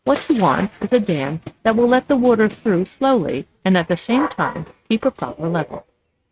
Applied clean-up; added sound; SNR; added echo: neural mask model RNNoise.